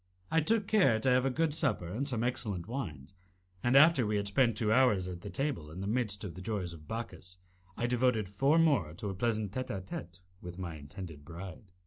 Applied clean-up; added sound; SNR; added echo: none; none; none; none.